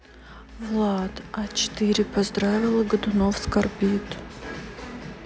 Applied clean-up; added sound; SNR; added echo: none; none; none; none.